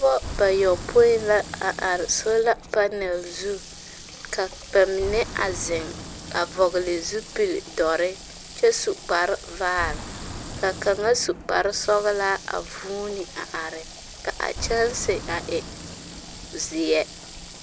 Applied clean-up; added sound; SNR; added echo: none; Water tap, faucet / Water + Car passing by; 13 dB; none.